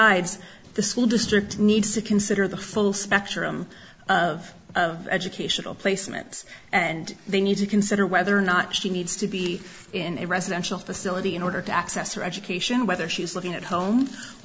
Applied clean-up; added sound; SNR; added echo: none; none; none; none.